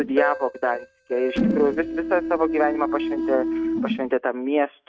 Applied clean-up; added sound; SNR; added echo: neural mask model RNNoise.